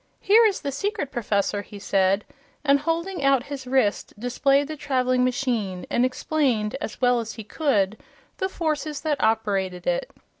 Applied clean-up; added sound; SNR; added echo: none; none; none; none.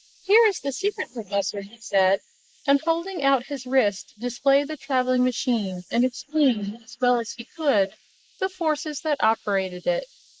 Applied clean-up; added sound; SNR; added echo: neural mask model Resemble Enhance denoiser.